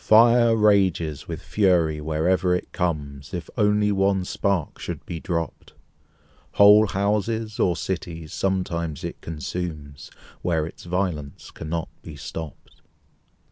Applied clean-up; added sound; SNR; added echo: none; none; none; none.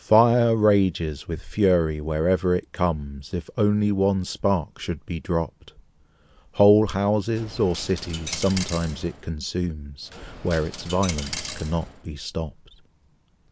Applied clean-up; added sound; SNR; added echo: none; Coin (dropping); 12 dB; none.